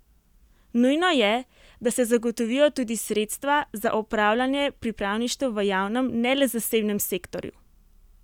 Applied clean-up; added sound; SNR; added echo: none; none; none; none.